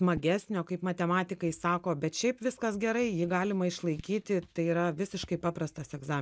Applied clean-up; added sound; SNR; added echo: neural mask model DeepFilterNet 3.